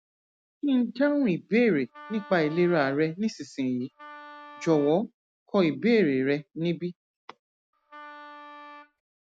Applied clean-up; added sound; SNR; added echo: none; Wind instrument, woodwind instrument; 19 dB; none.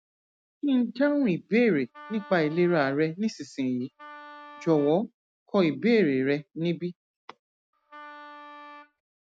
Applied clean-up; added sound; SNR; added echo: neural mask model RNNoise.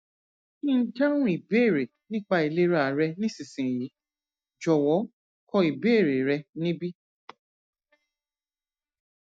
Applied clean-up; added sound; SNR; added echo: neural mask model DeepFilterNet 3.